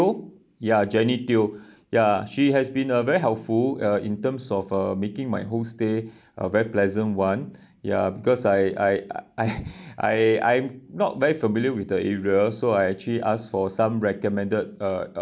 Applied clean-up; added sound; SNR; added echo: none; none; none; none.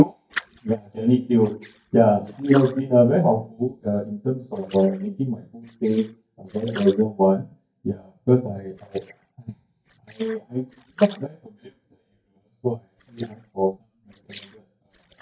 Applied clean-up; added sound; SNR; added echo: neural mask model DeepFilterNet 3.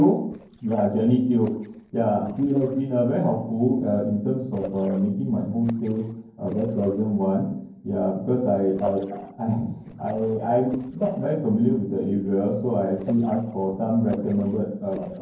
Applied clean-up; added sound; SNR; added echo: neural separator model SepFormer DNS4.